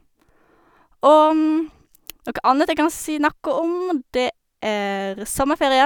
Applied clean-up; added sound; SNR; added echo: none; none; none; none.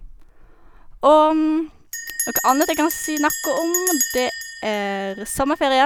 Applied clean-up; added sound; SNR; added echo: none; Bell; 9 dB; none.